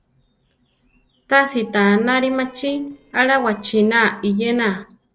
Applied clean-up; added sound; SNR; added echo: neural separator model SepFormer DNS4.